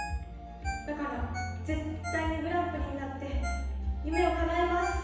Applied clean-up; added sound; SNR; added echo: none; Ringtone; 12 dB; reverberation time 1.1 s.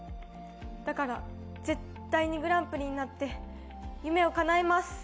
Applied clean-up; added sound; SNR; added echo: none; none; none; none.